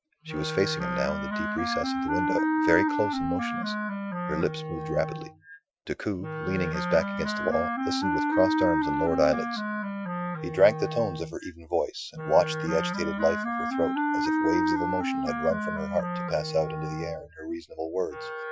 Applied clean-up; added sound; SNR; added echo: classical method Wiener filter.